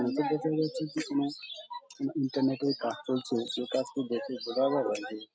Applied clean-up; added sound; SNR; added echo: none; none; none; none.